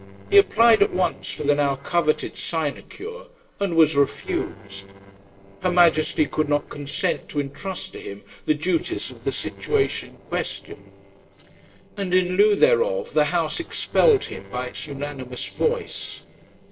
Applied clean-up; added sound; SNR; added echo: neural separator model SepFormer DNS4.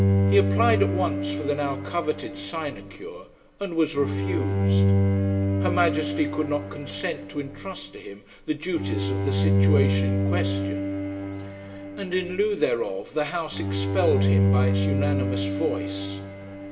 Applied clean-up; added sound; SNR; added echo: none; Bowed string instrument; -3 dB; reverberation time 1.8 s.